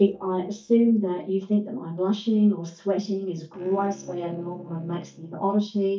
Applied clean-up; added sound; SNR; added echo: neural mask model DeepFilterNet 3.